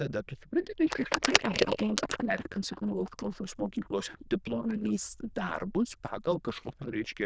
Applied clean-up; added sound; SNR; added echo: neural diffusion model UNIVERSE++.